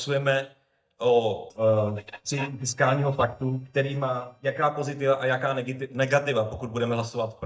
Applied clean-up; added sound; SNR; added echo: neural mask model DeepFilterNet 3.